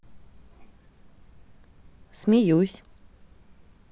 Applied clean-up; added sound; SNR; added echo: none; none; none; none.